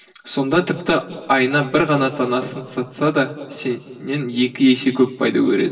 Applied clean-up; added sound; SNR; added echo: none; none; none; reverberation time 2.4 s.